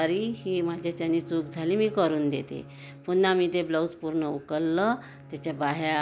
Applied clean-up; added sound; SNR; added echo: none; Bowed string instrument; 20 dB; none.